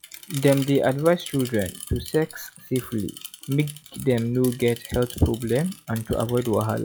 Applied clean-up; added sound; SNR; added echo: classical method log-MMSE.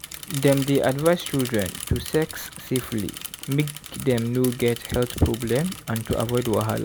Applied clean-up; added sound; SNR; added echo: none; Mechanisms / Bicycle; 13 dB; none.